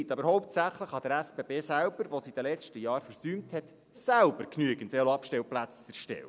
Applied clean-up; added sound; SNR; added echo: none; none; none; none.